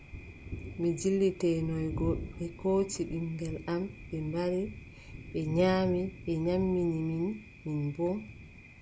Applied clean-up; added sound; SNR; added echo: none; Thunder; 11 dB; none.